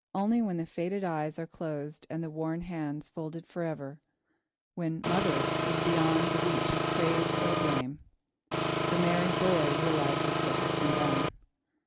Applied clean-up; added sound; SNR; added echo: none; Engine; -4 dB; none.